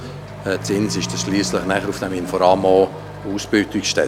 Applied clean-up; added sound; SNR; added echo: none; Accelerating, revving, vroom / Truck; 11 dB; none.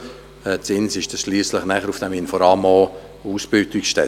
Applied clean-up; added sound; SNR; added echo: none; none; none; none.